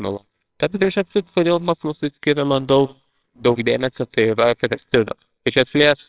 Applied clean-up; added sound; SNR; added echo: neural separator model SepFormer WHAMR!.